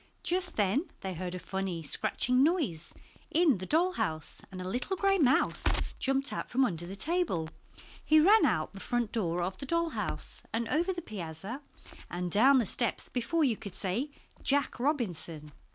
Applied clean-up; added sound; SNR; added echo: none; Crackle; 13 dB; none.